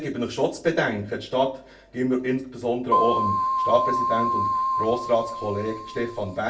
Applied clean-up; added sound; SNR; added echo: none; Keyboard (musical); -1 dB; reverberation time 0.3 s.